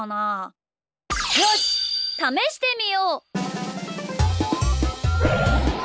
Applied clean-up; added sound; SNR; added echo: none; none; none; none.